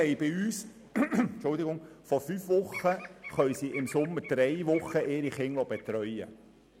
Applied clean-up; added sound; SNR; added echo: none; Bird vocalization, bird call, bird song; 16 dB; none.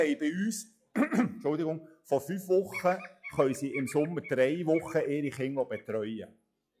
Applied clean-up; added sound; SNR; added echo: classical method log-MMSE.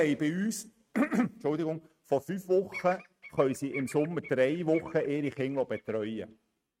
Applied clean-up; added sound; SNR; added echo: neural mask model RNNoise.